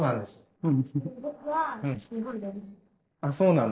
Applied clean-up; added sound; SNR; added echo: neural separator model SepFormer DNS4.